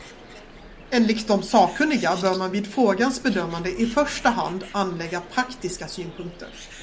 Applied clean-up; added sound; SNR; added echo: none; Bird; 18 dB; none.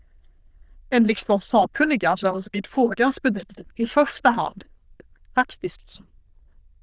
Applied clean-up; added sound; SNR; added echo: neural diffusion model UNIVERSE++.